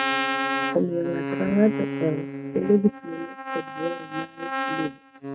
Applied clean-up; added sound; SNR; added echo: neural mask model RNNoise.